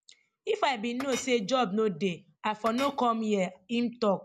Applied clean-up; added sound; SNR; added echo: none; Chink, clink; 17 dB; none.